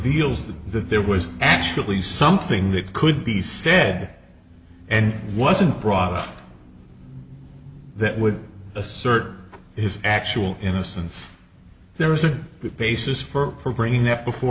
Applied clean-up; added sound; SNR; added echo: none; none; none; none.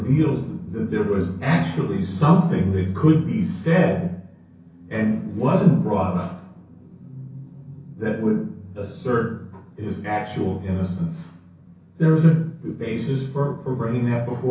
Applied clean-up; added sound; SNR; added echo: none; none; none; reverberation time 0.6 s.